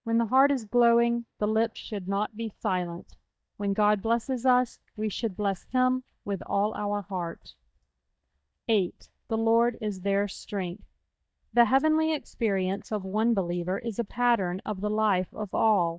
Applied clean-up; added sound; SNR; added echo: neural mask model DeepFilterNet 3.